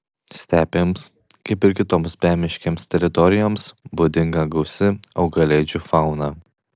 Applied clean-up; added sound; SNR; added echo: none; none; none; none.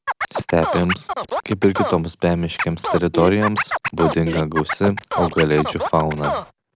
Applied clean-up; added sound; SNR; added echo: none; Scratching (performance technique); 5 dB; none.